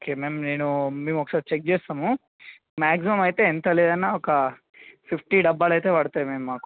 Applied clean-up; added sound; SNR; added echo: none; none; none; none.